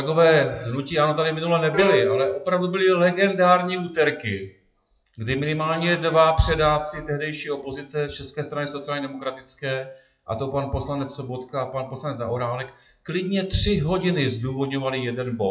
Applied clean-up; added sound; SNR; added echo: classical method WPE with log-MMSE.